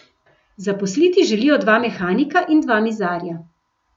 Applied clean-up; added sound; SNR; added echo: none; none; none; none.